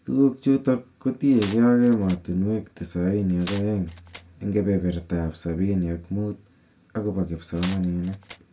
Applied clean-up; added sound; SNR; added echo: none; Glass; 18 dB; reverberation time 0.2 s.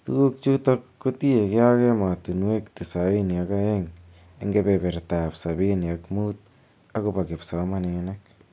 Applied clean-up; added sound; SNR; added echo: none; none; none; none.